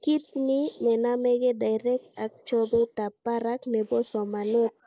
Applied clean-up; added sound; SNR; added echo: neural mask model Resemble Enhance denoiser.